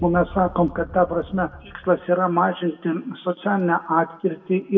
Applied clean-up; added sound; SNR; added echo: none; none; none; reverberation time 0.7 s.